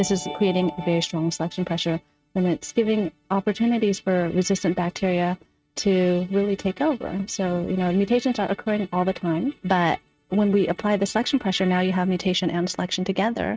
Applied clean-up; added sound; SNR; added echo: neural mask model RNNoise.